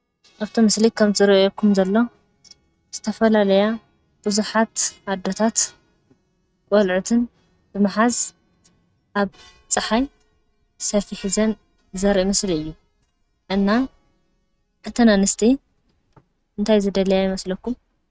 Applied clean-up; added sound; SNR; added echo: neural mask model RNNoise.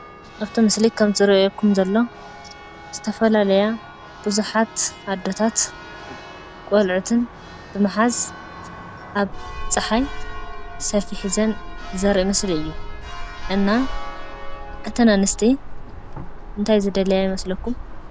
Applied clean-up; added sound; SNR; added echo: none; Church bell; 10 dB; none.